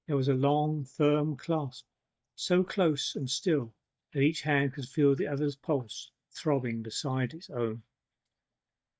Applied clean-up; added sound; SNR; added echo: neural mask model DeepFilterNet 3.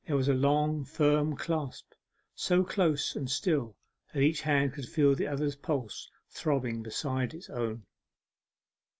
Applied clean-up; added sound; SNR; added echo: none; none; none; none.